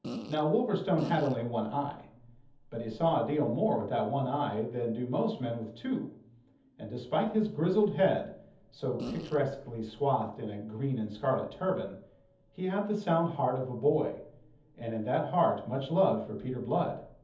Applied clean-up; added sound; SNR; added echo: none; Fart; 9 dB; reverberation time 0.7 s.